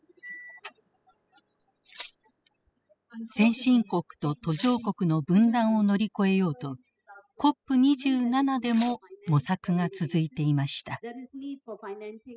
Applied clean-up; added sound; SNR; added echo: classical method spectral subtraction.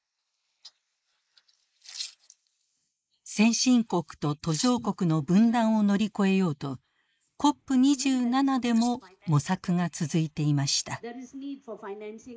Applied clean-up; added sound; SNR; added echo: neural mask model Resemble Enhance denoiser.